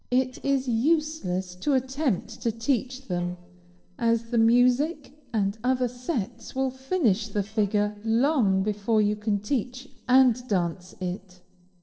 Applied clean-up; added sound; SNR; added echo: neural separator model SepFormer DNS4.